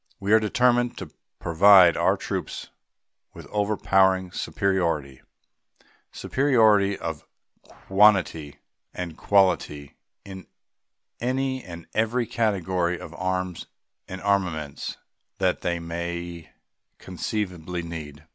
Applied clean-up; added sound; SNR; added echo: none; none; none; none.